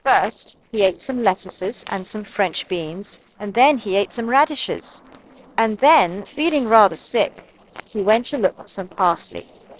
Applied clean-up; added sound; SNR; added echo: neural separator model SepFormer DNS4.